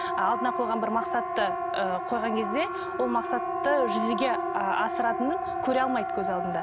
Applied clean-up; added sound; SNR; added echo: none; Siren; 1 dB; none.